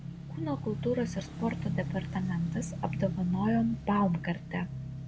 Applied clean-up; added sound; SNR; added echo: none; Motorcycle / Engine; 5 dB; none.